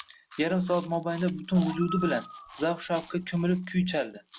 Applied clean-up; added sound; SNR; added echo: none; Animal + Chewing, mastication; 15 dB; none.